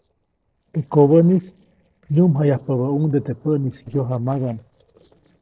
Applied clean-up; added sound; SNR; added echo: neural separator model SepFormer DNS4.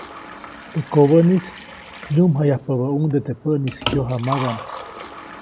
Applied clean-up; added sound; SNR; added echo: none; Liquid; 13 dB; none.